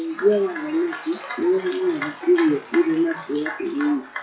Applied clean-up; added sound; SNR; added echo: classical method WPE with log-MMSE.